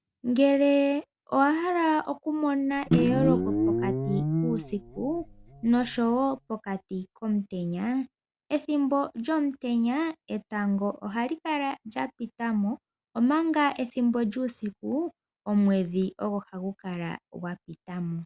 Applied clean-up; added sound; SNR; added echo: none; Guitar; 1 dB; none.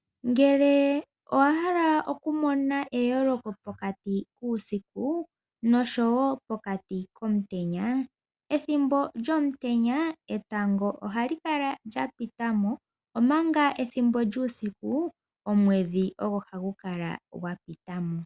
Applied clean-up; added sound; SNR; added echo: none; none; none; none.